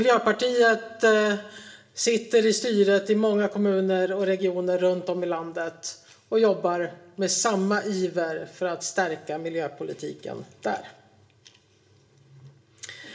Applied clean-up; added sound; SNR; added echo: none; none; none; reverberation time 0.4 s.